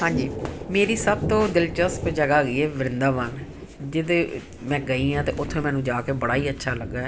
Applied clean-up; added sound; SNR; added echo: none; Thunder; 10 dB; none.